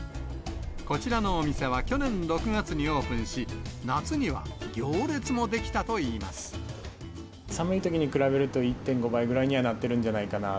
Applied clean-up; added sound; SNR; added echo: none; none; none; none.